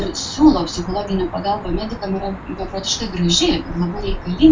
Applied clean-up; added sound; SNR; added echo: none; Traffic noise, roadway noise; 15 dB; reverberation time 0.2 s.